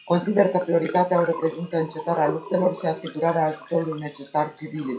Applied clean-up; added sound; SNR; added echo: classical method WPE with log-MMSE.